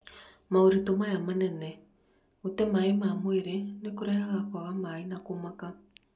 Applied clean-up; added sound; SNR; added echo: none; none; none; none.